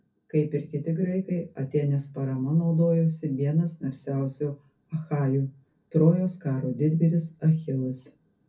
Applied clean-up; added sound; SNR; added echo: none; none; none; reverberation time 0.3 s.